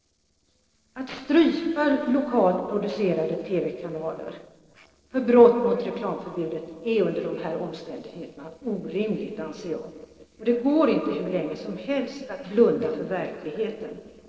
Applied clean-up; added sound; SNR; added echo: neural separator model SepFormer DNS4.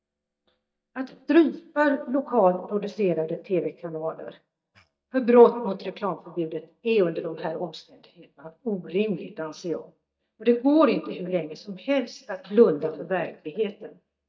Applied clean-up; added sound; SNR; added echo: neural mask model DeepFilterNet 3.